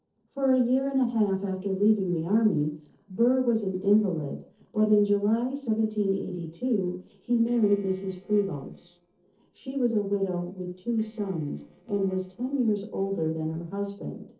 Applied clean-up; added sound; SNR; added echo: neural separator model SepFormer DNS4.